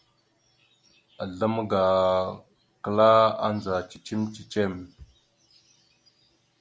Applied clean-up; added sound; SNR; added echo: none; none; none; none.